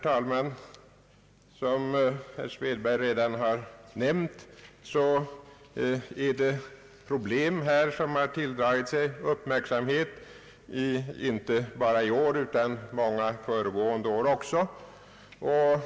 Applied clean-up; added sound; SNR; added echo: none; none; none; none.